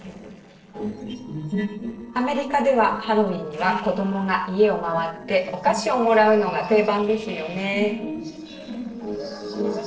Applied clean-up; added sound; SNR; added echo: neural separator model SepFormer DNS4.